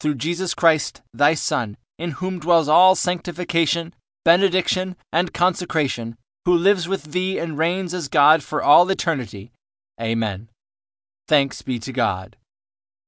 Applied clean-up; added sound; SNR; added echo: none; none; none; none.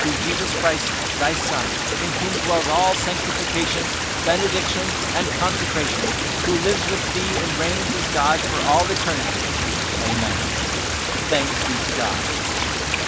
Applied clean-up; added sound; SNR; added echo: none; Stream; -3 dB; none.